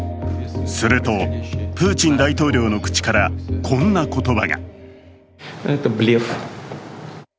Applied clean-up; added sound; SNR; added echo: none; none; none; none.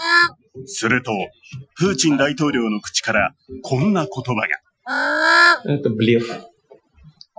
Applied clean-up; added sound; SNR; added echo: classical method Wiener filter.